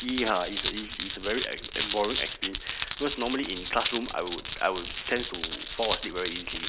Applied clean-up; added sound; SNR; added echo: none; Glass; 3 dB; none.